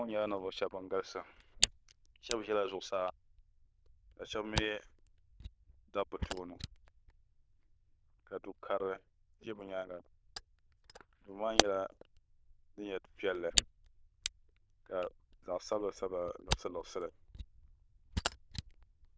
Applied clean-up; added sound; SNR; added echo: neural diffusion model UNIVERSE++.